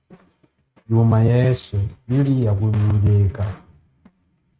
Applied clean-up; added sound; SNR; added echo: neural mask model RNNoise.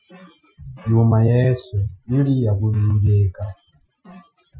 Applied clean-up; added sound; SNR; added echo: classical method Wiener filter.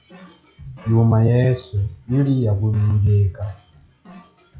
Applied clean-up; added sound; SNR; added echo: classical method log-MMSE.